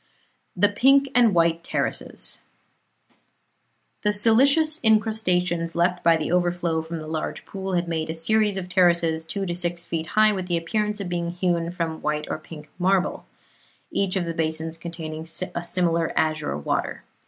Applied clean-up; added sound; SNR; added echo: none; none; none; none.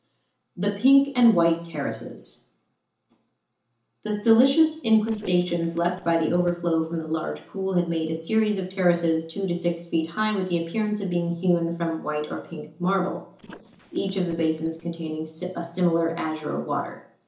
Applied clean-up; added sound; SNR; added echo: neural separator model SepFormer DNS4.